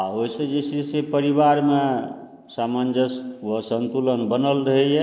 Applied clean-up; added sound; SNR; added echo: neural mask model Resemble Enhance denoiser.